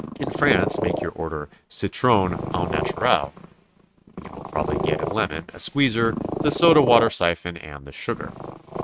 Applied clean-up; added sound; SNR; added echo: neural mask model RNNoise.